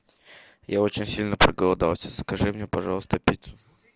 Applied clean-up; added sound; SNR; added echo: none; none; none; none.